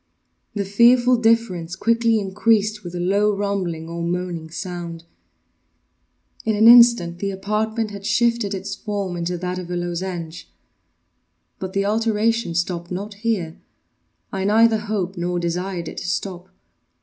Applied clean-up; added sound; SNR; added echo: none; none; none; none.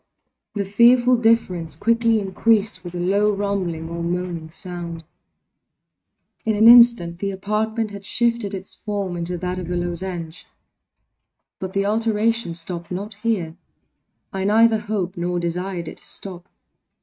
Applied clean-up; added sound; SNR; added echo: neural mask model RNNoise.